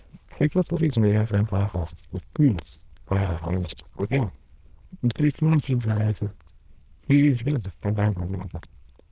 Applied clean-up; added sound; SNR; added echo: neural diffusion model UNIVERSE++.